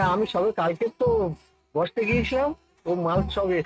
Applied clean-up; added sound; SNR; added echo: neural mask model RNNoise.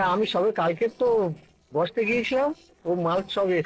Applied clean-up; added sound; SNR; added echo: neural separator model SepFormer DNS4.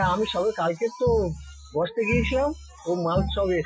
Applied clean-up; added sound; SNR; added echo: classical method Wiener filter.